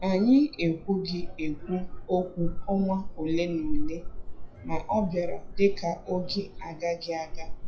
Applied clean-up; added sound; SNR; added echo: classical method WPE with log-MMSE.